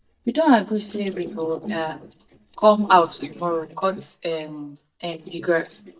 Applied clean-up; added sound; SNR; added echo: neural mask model DeepFilterNet 3.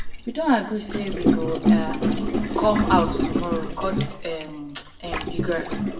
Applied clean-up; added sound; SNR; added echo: none; Gurgling; -2 dB; reverberation time 0.8 s.